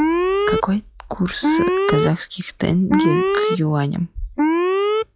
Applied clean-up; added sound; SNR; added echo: classical method log-MMSE.